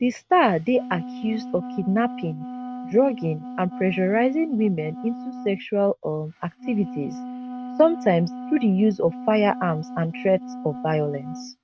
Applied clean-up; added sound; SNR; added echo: neural mask model RNNoise.